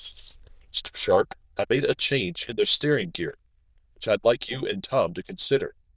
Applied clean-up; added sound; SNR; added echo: neural diffusion model UNIVERSE++.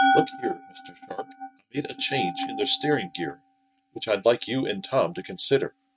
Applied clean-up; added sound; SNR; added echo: neural mask model RNNoise.